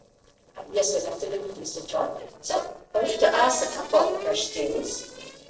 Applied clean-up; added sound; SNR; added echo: neural separator model SepFormer DNS4.